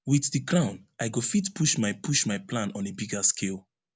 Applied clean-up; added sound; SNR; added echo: none; none; none; none.